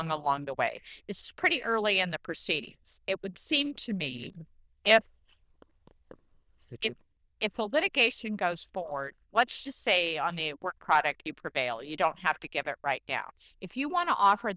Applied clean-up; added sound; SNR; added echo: neural diffusion model UNIVERSE++.